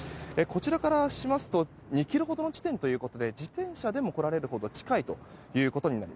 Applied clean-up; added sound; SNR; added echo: none; none; none; none.